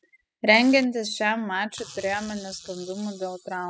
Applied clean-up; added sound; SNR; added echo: classical method spectral subtraction.